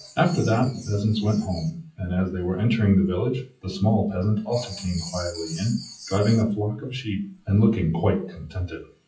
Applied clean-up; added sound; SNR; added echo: classical method WPE with log-MMSE.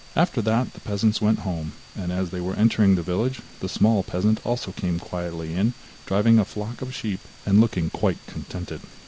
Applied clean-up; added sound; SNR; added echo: none; none; none; none.